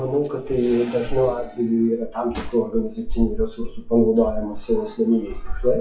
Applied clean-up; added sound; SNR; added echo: classical method WPE with log-MMSE.